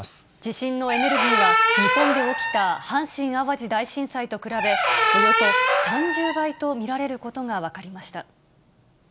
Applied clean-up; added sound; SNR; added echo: none; Squeak; -4 dB; none.